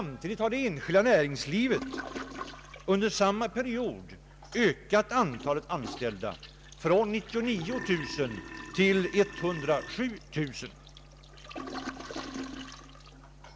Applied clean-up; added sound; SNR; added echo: none; Toilet flush + Burping, eructation; 14 dB; none.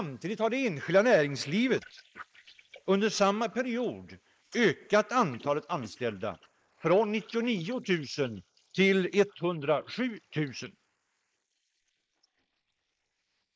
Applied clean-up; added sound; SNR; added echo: neural mask model Resemble Enhance denoiser.